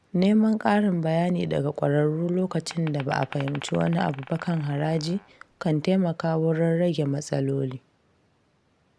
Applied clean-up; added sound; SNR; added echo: none; Glass; 18 dB; none.